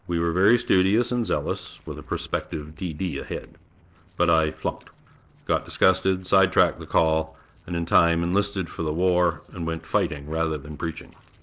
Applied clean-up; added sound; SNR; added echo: neural separator model SepFormer DNS4.